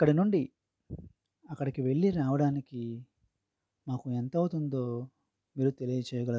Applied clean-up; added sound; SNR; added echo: none; none; none; none.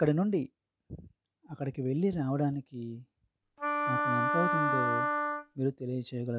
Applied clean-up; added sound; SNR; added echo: none; Wind instrument, woodwind instrument; -3 dB; none.